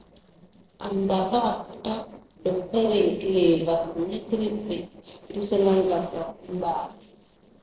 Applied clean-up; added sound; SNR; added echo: neural separator model SepFormer DNS4.